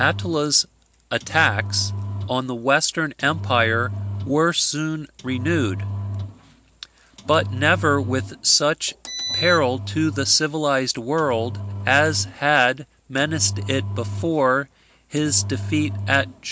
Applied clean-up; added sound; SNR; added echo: none; Engine; 8 dB; none.